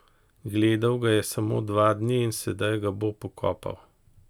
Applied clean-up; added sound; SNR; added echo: none; none; none; none.